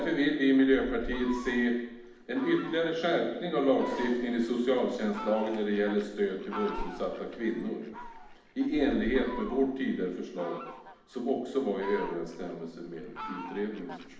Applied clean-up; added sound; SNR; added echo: none; Fowl; 13 dB; reverberation time 0.8 s.